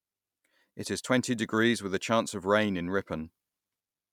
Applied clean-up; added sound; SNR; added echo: none; none; none; none.